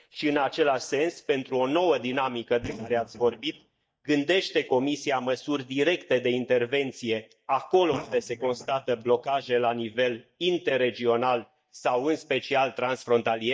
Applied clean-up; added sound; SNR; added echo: neural mask model DeepFilterNet 3.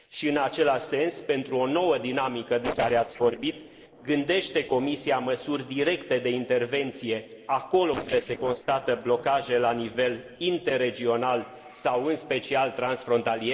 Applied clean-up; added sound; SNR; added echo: neural separator model SepFormer DNS4.